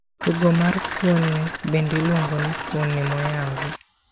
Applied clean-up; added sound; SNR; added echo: none; Rain; 7 dB; none.